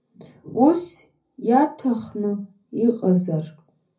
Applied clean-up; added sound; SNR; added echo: none; none; none; reverberation time 0.4 s.